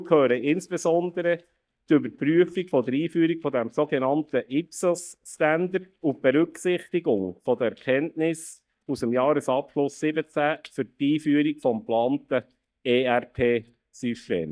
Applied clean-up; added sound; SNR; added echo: neural mask model DeepFilterNet 3.